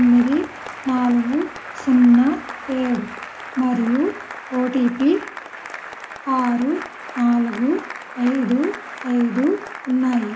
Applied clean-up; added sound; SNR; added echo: none; Applause / Cheering; 14 dB; reverberation time 0.4 s.